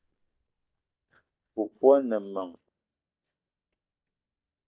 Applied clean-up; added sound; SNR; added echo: neural mask model DeepFilterNet 3.